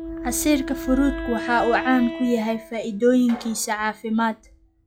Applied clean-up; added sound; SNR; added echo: classical method log-MMSE.